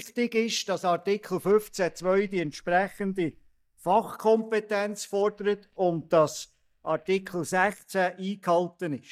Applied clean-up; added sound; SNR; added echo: neural mask model DeepFilterNet 3.